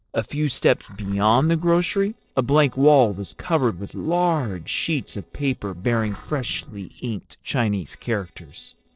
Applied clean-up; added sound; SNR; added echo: neural separator model SepFormer DNS4.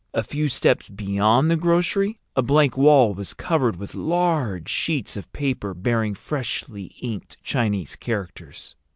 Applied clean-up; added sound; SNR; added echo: none; none; none; none.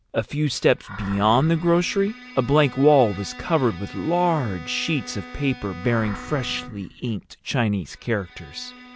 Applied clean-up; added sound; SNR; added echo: none; Bowed string instrument + Animal; 17 dB; none.